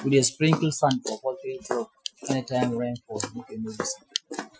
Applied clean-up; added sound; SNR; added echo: classical method Wiener filter.